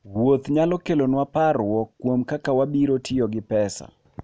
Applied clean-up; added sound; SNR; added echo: none; none; none; none.